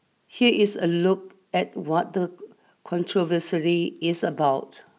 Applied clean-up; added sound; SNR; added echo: none; none; none; none.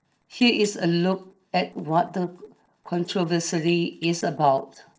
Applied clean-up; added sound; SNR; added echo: neural separator model SepFormer DNS4.